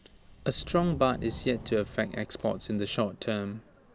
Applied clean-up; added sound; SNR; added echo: none; Subway, metro, underground; 15 dB; none.